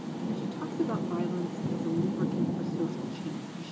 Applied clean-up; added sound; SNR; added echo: none; Rain; -4 dB; reverberation time 0.2 s.